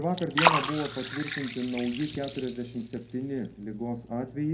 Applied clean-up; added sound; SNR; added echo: none; Liquid; 0 dB; reverberation time 0.2 s.